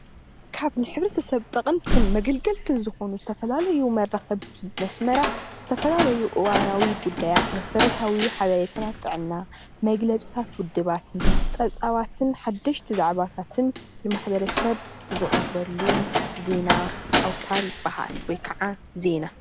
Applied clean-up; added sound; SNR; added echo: none; Slam; 2 dB; none.